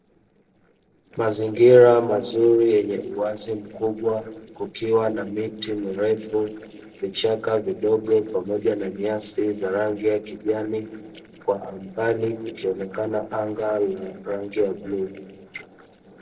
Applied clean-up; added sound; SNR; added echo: neural separator model SepFormer DNS4.